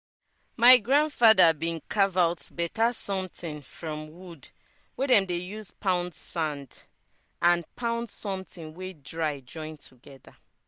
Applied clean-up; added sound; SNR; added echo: none; none; none; none.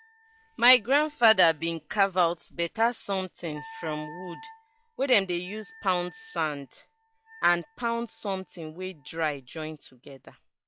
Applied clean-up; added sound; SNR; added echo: classical method log-MMSE.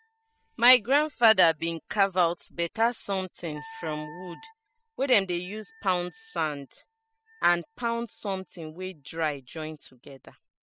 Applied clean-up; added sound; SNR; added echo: classical method spectral subtraction.